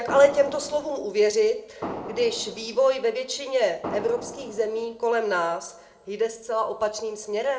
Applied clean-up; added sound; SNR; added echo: none; Fireworks; 12 dB; reverberation time 0.5 s.